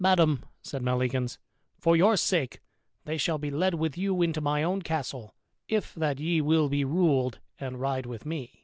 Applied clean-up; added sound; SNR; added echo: none; none; none; none.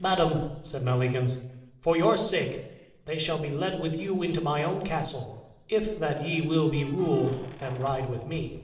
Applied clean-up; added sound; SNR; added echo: neural separator model SepFormer DNS4.